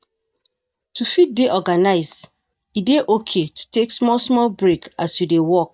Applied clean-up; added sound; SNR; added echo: neural mask model DeepFilterNet 3.